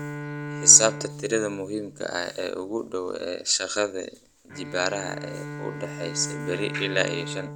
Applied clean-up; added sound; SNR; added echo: none; Bowed string instrument; 10 dB; none.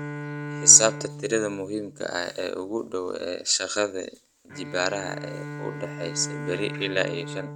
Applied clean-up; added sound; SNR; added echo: neural mask model RNNoise.